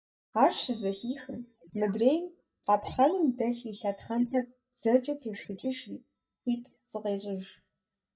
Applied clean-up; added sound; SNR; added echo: neural mask model DeepFilterNet 3.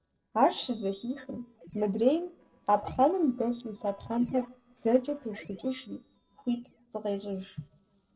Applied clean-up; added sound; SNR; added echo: neural separator model SepFormer DNS4.